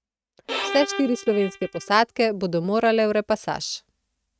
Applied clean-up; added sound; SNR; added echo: neural mask model RNNoise.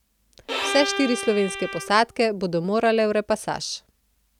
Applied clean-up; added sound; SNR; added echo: none; Bowed string instrument; 6 dB; none.